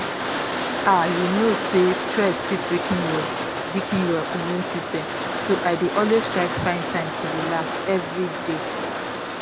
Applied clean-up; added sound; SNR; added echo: none; Rain; 2 dB; none.